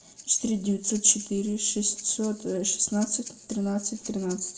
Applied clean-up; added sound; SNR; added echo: none; Breathing; 19 dB; reverberation time 0.6 s.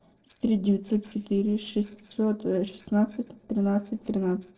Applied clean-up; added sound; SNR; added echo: neural separator model SepFormer DNS4.